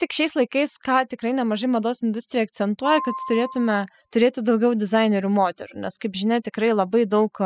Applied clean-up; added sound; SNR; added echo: classical method spectral subtraction.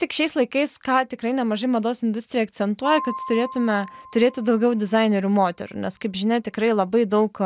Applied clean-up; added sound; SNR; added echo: none; Piano; 15 dB; none.